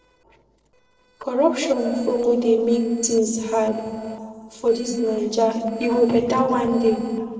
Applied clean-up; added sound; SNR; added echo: neural separator model SepFormer DNS4.